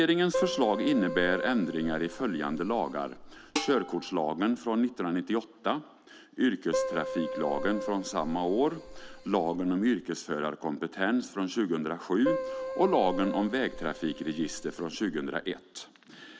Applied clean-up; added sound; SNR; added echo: none; Keyboard (musical) + Dishes, pots, and pans; 7 dB; none.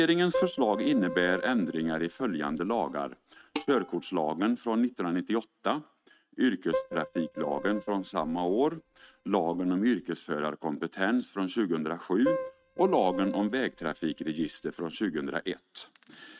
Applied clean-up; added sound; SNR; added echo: neural mask model RNNoise.